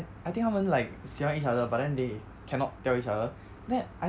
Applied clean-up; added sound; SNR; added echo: none; none; none; none.